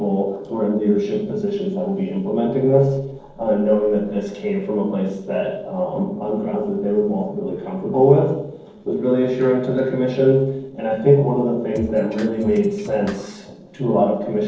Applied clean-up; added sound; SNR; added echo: neural separator model SepFormer DNS4.